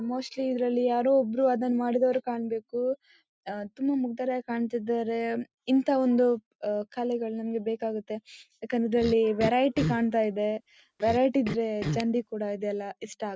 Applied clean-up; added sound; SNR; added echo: none; Cough; 9 dB; none.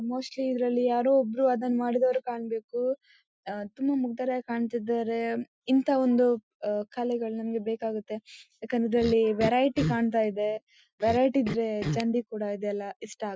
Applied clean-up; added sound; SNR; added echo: classical method Wiener filter.